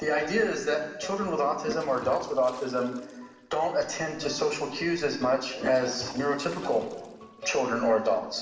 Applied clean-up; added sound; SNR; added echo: none; Toilet flush; 18 dB; reverberation time 1.2 s.